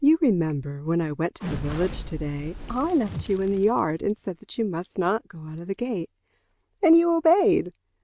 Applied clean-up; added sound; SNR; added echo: none; Crackle; 11 dB; none.